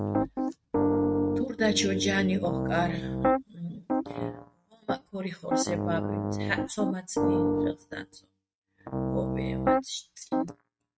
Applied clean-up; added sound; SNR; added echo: neural mask model RNNoise.